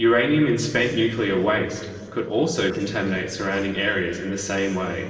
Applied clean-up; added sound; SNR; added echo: neural separator model SepFormer DNS4.